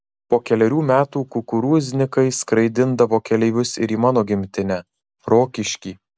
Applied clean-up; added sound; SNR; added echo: none; none; none; none.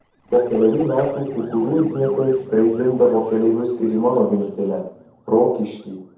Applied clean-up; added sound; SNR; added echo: neural separator model SepFormer DNS4.